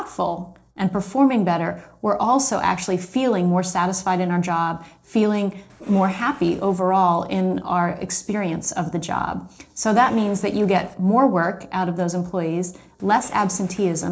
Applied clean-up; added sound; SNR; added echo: neural separator model SepFormer DNS4.